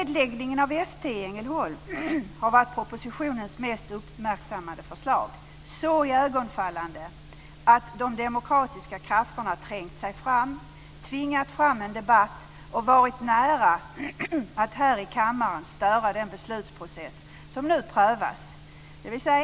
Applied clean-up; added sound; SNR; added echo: none; none; none; none.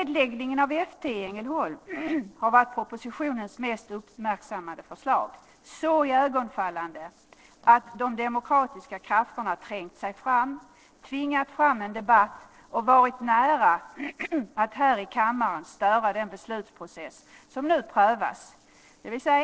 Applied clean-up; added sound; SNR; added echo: neural separator model SepFormer DNS4.